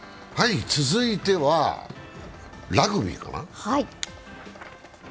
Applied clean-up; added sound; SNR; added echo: none; none; none; none.